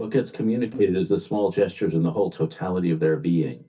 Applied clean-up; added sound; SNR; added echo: neural mask model DeepFilterNet 3.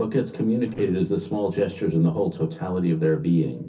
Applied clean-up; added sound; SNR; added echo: neural separator model SepFormer DNS4.